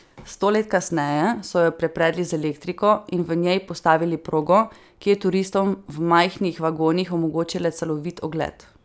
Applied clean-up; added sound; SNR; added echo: none; none; none; none.